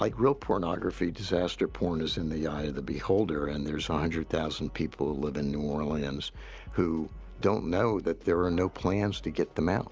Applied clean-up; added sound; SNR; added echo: none; none; none; none.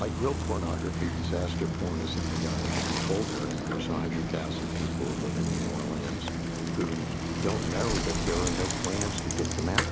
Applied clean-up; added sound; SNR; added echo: none; Bicycle; -3 dB; none.